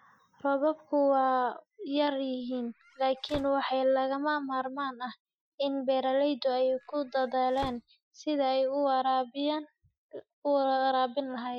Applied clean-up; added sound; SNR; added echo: classical method Wiener filter.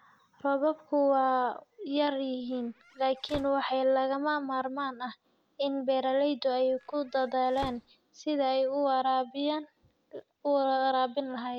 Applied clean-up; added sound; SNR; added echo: none; Squeak / Slam / Wood; 18 dB; none.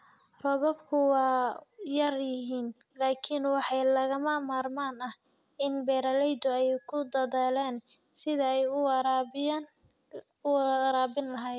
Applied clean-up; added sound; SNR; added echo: none; none; none; none.